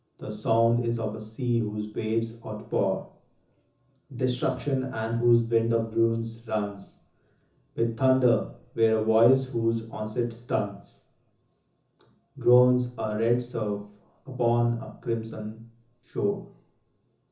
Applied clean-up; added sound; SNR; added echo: none; none; none; reverberation time 0.6 s.